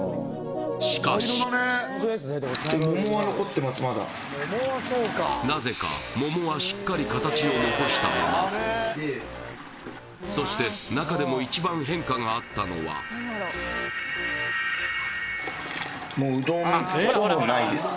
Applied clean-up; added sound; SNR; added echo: none; none; none; none.